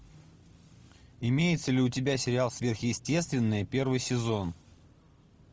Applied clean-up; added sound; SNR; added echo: none; none; none; none.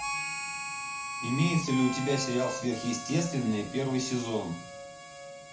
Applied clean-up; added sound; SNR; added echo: none; Harmonica; 7 dB; reverberation time 0.4 s.